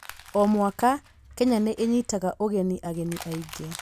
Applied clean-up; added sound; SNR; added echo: none; Crushing; 20 dB; none.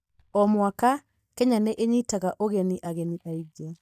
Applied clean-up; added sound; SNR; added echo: neural mask model DeepFilterNet 3.